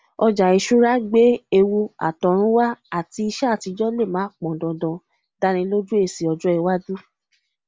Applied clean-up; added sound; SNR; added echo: none; none; none; none.